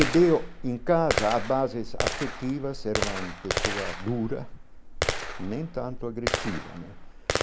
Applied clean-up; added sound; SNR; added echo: none; Gunshot, gunfire; 3 dB; none.